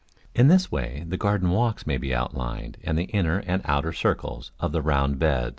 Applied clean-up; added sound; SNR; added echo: none; none; none; none.